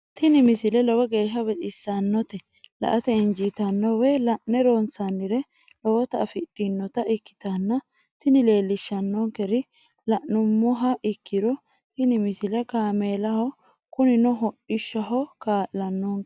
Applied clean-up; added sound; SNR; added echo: none; none; none; none.